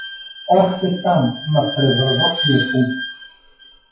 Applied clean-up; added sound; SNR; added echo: classical method WPE with log-MMSE.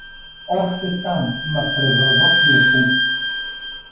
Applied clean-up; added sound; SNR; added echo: none; Bowed string instrument; -4 dB; reverberation time 0.9 s.